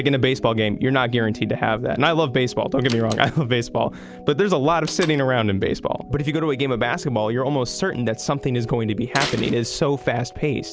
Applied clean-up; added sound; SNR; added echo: none; Slam; 19 dB; none.